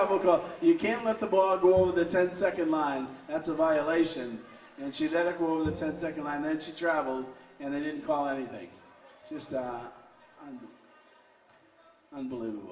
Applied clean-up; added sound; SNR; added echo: none; Bowed string instrument; 17 dB; reverberation time 1.0 s.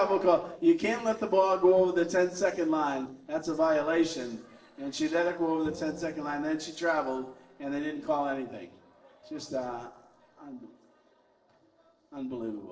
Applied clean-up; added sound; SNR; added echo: neural separator model SepFormer DNS4.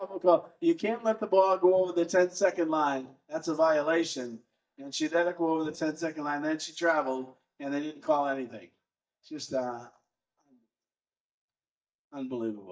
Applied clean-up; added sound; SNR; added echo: neural mask model DeepFilterNet 3.